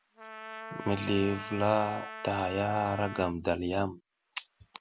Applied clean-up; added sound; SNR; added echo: none; Trumpet; 12 dB; none.